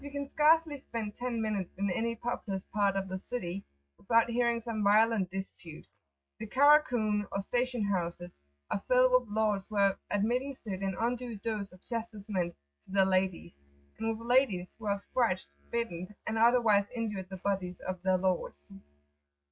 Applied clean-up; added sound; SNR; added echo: neural mask model RNNoise.